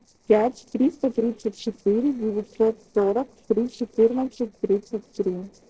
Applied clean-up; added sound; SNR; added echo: neural separator model SepFormer DNS4.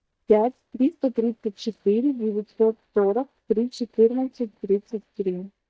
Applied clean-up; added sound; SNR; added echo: neural mask model DeepFilterNet 3.